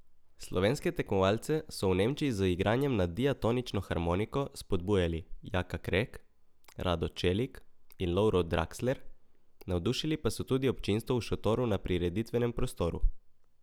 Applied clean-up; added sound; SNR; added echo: none; none; none; none.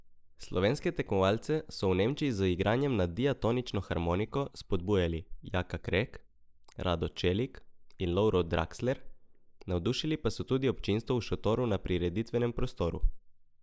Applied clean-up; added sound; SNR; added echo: neural mask model Resemble Enhance denoiser.